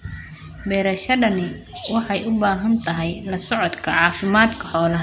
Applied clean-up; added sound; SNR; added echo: none; none; none; none.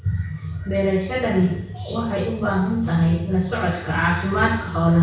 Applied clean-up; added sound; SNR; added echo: none; none; none; reverberation time 0.6 s.